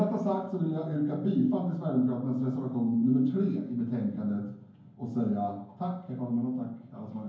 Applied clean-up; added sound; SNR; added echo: none; none; none; reverberation time 0.9 s.